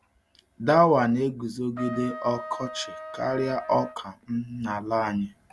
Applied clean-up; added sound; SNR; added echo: none; Trumpet; 13 dB; none.